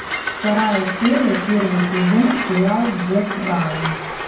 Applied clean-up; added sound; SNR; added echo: none; Train; 7 dB; reverberation time 0.9 s.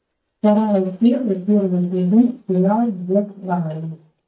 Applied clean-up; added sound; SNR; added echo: neural mask model DeepFilterNet 3.